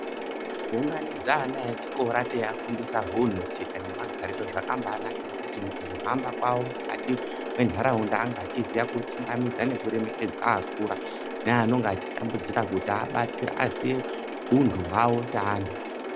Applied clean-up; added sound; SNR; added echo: none; Mechanisms; 5 dB; none.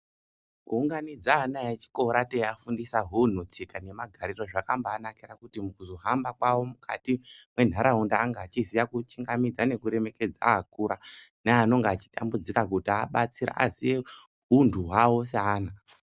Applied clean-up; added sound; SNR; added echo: none; none; none; none.